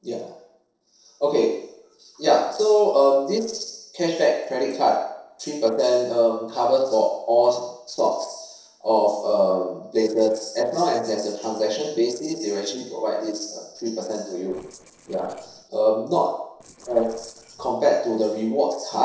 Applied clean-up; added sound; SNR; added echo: neural separator model SepFormer DNS4.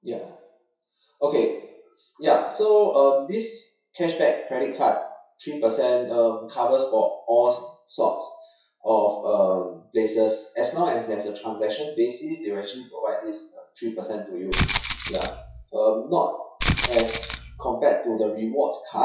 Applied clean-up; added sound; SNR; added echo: classical method WPE with log-MMSE.